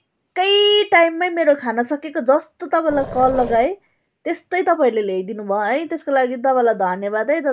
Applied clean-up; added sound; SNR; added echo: none; Growling; 11 dB; none.